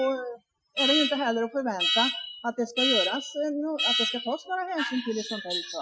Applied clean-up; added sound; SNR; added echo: classical method Wiener filter.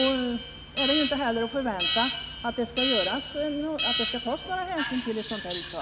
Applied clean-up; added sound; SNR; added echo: none; Alarm; 1 dB; none.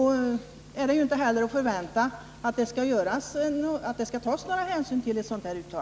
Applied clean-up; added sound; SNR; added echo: none; none; none; none.